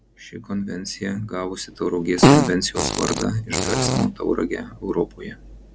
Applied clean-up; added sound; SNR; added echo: none; Fart; -5 dB; none.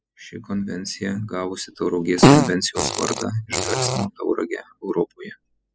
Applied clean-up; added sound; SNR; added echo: classical method spectral subtraction.